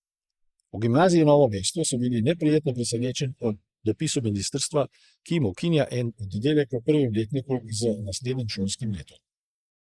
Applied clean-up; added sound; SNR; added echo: neural mask model Resemble Enhance denoiser.